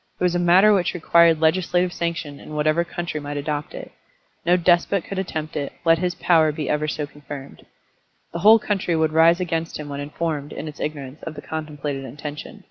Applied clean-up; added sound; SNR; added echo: none; none; none; none.